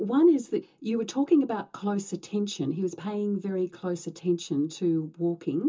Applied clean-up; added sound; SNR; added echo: none; none; none; reverberation time 0.2 s.